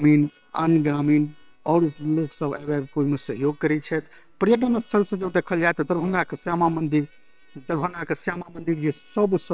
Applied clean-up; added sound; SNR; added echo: neural separator model SepFormer WHAM!.